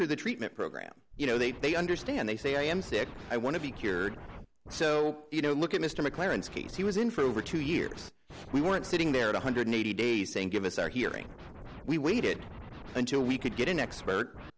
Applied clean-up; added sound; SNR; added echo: none; Scratching (performance technique); 15 dB; none.